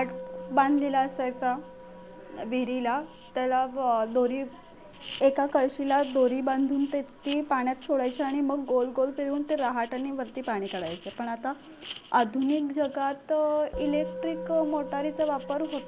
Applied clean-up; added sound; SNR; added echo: none; Musical instrument; 16 dB; none.